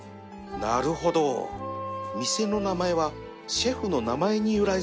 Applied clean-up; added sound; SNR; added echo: none; none; none; none.